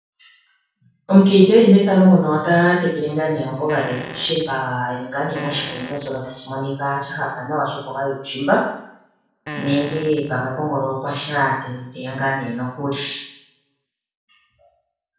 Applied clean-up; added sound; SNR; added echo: none; Fart; 13 dB; reverberation time 0.7 s.